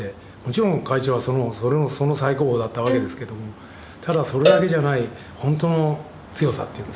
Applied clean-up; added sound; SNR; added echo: none; Cowbell + Bowed string instrument; 3 dB; none.